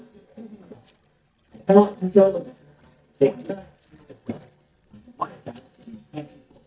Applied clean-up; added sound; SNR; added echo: neural mask model DeepFilterNet 3.